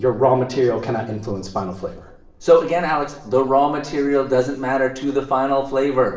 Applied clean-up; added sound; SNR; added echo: none; none; none; reverberation time 0.8 s.